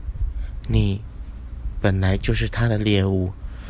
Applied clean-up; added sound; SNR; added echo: none; none; none; none.